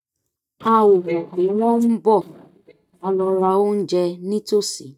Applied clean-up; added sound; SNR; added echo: neural mask model DeepFilterNet 3.